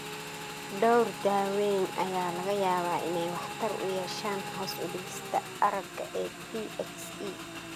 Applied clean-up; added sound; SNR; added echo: none; Motorcycle / Engine; 8 dB; none.